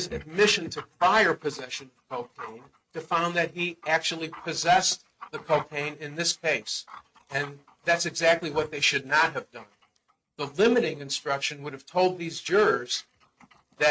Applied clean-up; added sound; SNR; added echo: neural mask model RNNoise.